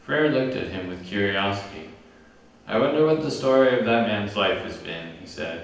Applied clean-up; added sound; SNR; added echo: none; none; none; reverberation time 0.9 s.